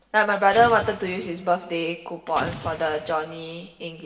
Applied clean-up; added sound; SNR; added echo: none; Explosion; 15 dB; reverberation time 1.6 s.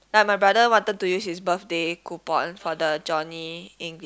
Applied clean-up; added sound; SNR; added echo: none; none; none; none.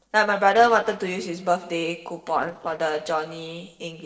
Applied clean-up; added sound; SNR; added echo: neural separator model SepFormer DNS4.